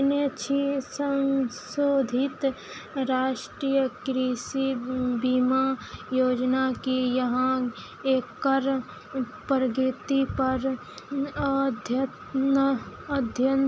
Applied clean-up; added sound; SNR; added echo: none; none; none; none.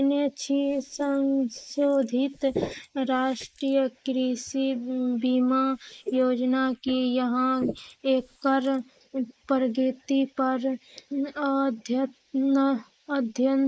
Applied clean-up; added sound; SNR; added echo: neural mask model Resemble Enhance denoiser.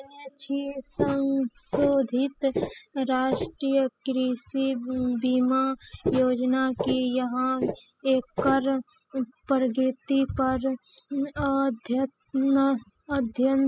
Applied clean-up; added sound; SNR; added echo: classical method spectral subtraction.